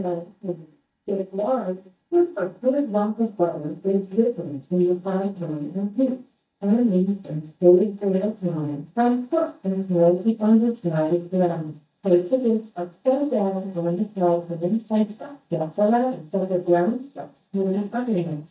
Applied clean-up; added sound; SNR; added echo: neural mask model DeepFilterNet 3.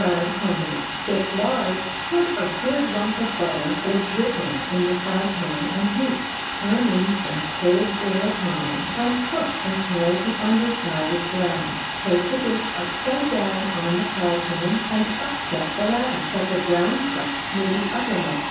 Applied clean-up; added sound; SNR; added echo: none; Domestic sounds, home sounds; 4 dB; reverberation time 0.7 s.